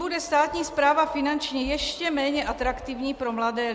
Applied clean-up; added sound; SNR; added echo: none; none; none; none.